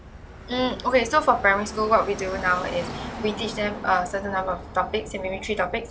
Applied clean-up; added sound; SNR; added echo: none; Bird vocalization, bird call, bird song + Car passing by / Traffic noise, roadway noise; 12 dB; none.